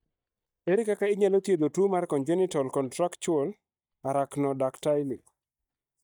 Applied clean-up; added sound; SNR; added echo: neural mask model DeepFilterNet 3.